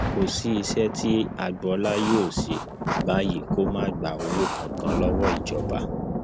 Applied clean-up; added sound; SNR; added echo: none; Writing + Thunder; 1 dB; none.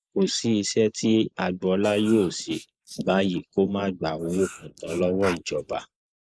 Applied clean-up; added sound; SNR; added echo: neural mask model Resemble Enhance denoiser.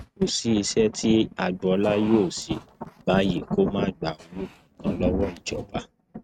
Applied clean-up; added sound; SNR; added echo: neural mask model RNNoise.